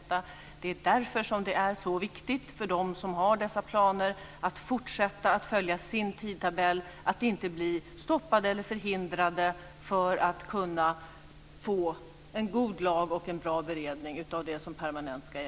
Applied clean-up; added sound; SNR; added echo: none; none; none; none.